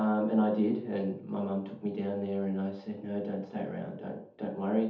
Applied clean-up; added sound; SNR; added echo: none; none; none; reverberation time 0.6 s.